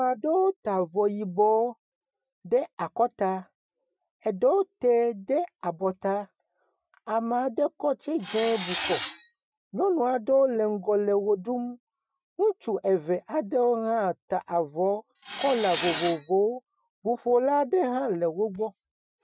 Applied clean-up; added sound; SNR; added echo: classical method Wiener filter.